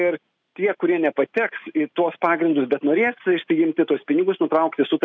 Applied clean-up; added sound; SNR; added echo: none; none; none; none.